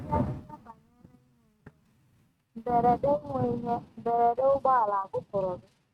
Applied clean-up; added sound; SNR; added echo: neural mask model RNNoise.